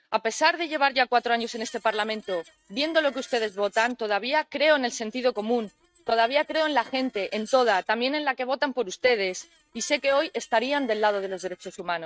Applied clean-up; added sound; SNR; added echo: neural mask model RNNoise.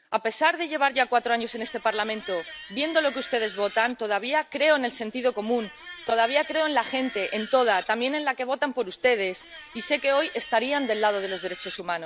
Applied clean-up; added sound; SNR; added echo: none; Screech; 15 dB; none.